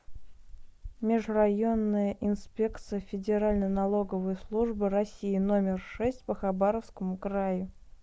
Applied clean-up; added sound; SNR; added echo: none; none; none; none.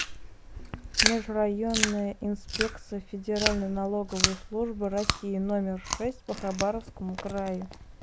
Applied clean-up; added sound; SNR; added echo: none; Chewing, mastication; 3 dB; none.